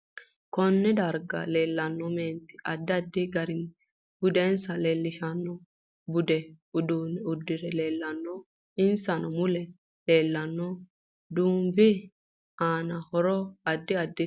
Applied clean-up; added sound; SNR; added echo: none; none; none; none.